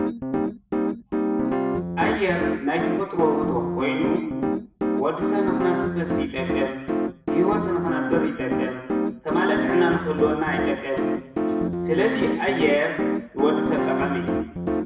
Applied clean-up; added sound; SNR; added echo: none; Piano; -1 dB; reverberation time 1.0 s.